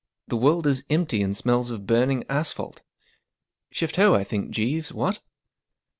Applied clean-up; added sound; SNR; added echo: none; none; none; none.